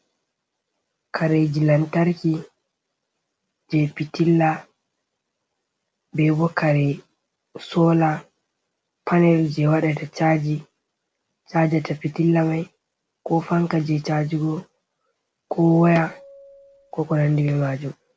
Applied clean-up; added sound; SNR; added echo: none; Tabla; 17 dB; none.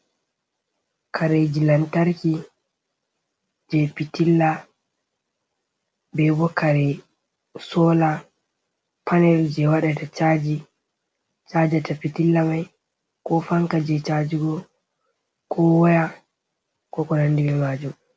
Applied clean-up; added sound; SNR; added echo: none; none; none; none.